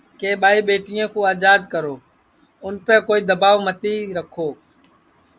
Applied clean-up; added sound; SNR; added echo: none; none; none; none.